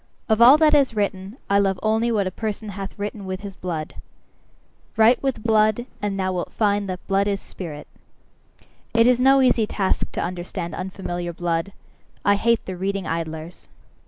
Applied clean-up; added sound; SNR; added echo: neural mask model Resemble Enhance denoiser.